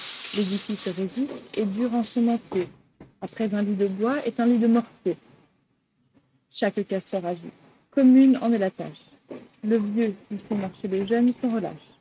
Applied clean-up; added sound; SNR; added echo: neural mask model RNNoise.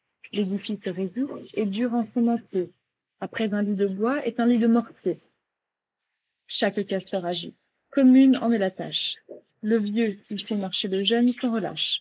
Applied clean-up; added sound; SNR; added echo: neural mask model Resemble Enhance denoiser.